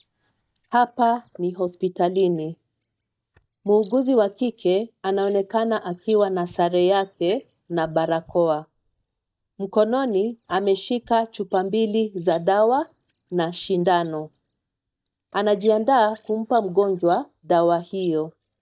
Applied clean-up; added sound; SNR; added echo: neural mask model DeepFilterNet 3.